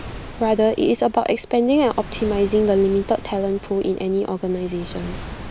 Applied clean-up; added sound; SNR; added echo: none; Waves, surf; 14 dB; none.